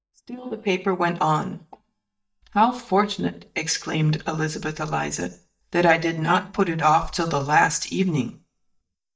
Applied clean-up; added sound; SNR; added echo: neural mask model DeepFilterNet 3.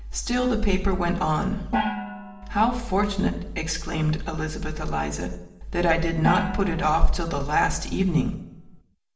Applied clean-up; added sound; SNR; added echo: none; Gong; 9 dB; reverberation time 0.7 s.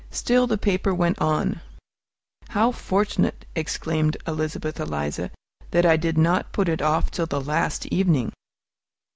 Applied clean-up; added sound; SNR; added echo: none; none; none; none.